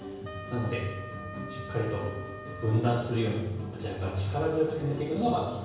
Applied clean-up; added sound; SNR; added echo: none; Wind instrument, woodwind instrument; 16 dB; reverberation time 1.0 s.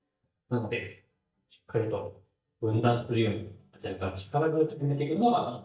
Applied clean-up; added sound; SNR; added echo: neural mask model DeepFilterNet 3.